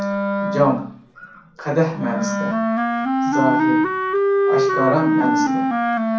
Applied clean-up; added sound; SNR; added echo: none; Wind instrument, woodwind instrument; -4 dB; reverberation time 0.6 s.